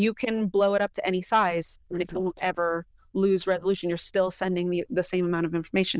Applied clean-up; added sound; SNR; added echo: neural diffusion model UNIVERSE++.